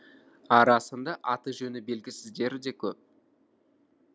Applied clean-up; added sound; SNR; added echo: none; none; none; none.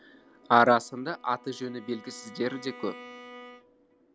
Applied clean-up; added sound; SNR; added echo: none; Bowed string instrument; 20 dB; none.